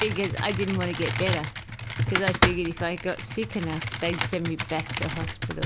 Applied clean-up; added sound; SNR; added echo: none; Computer keyboard; -1 dB; none.